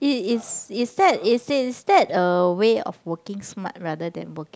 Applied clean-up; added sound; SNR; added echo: none; none; none; none.